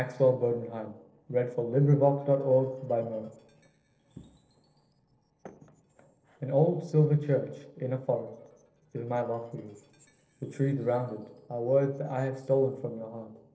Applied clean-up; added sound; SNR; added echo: neural separator model SepFormer DNS4.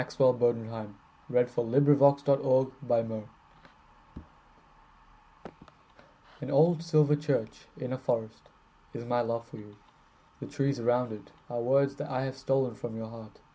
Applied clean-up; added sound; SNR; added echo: none; none; none; none.